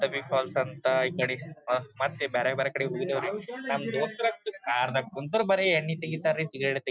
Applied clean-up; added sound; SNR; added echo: none; none; none; none.